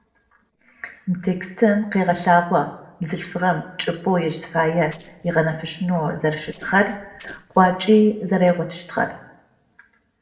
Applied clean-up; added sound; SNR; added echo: neural separator model SepFormer DNS4.